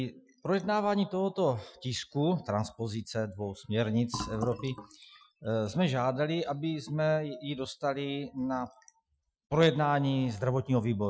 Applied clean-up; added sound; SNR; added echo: classical method Wiener filter.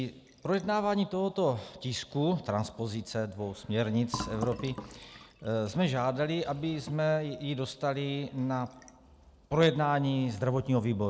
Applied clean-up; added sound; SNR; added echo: none; Fill (with liquid); 18 dB; none.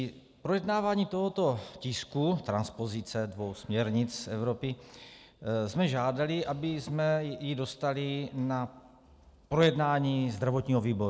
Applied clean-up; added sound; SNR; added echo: none; none; none; none.